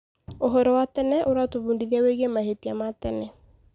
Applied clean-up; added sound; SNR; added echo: none; Cupboard open or close; 19 dB; none.